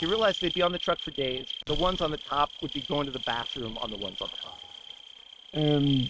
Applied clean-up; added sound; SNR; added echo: neural mask model RNNoise.